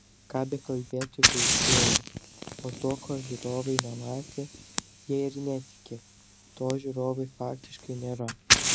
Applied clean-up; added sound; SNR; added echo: none; Fire; -4 dB; none.